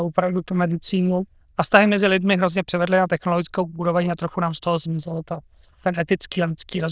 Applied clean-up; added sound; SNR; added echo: neural diffusion model UNIVERSE++.